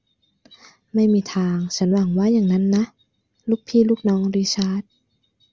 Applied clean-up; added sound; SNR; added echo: none; none; none; none.